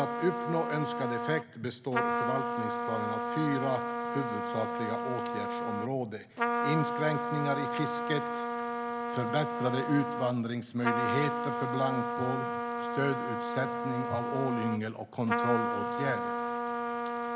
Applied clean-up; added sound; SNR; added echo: none; Trumpet; -1 dB; none.